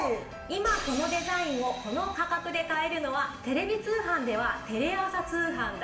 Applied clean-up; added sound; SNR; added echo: none; none; none; reverberation time 0.9 s.